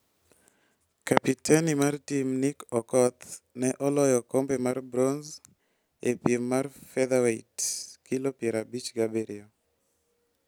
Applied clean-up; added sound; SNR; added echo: none; none; none; none.